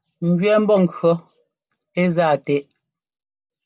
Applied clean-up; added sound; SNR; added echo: none; none; none; none.